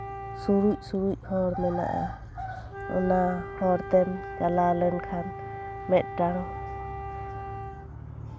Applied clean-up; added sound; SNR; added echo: none; Wind instrument, woodwind instrument; 11 dB; none.